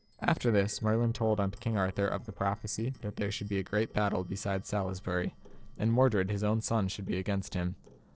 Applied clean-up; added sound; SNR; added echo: neural separator model SepFormer DNS4.